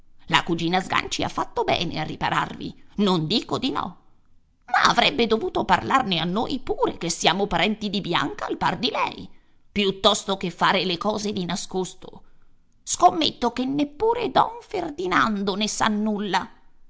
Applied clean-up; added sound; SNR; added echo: none; none; none; none.